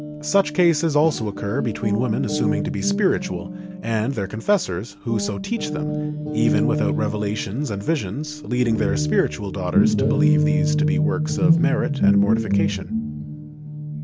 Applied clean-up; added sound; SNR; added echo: none; Guitar; -1 dB; none.